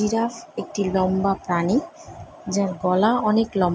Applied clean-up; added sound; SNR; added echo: none; none; none; none.